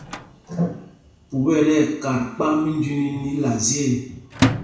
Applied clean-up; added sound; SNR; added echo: none; Microwave oven; 8 dB; reverberation time 0.7 s.